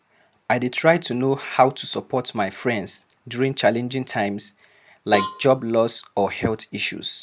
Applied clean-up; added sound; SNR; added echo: none; Cowbell; 11 dB; none.